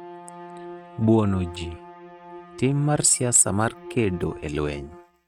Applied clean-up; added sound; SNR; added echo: neural mask model RNNoise.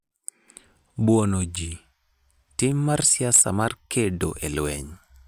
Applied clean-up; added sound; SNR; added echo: none; none; none; none.